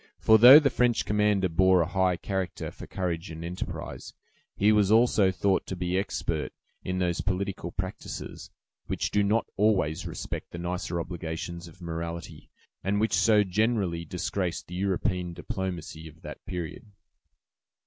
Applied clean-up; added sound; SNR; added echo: none; none; none; none.